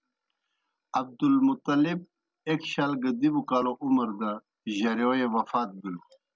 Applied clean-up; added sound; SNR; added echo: none; none; none; none.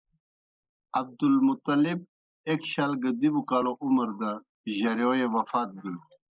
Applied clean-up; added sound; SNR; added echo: neural mask model Resemble Enhance denoiser.